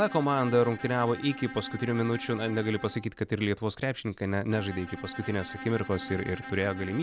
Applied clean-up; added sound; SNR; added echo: none; Bowed string instrument; 13 dB; none.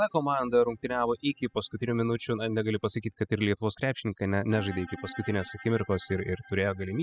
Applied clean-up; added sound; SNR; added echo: classical method spectral subtraction.